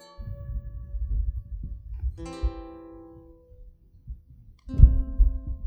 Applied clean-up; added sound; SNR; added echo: classical method log-MMSE.